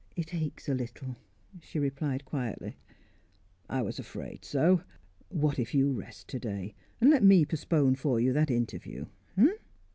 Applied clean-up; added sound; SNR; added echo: none; none; none; none.